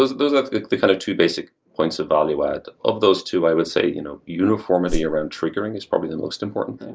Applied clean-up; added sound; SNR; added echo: neural mask model Resemble Enhance denoiser.